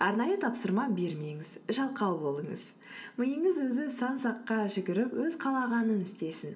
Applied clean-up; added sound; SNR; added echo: none; none; none; reverberation time 1.2 s.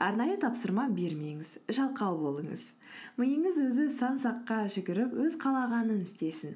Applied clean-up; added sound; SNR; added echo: none; none; none; none.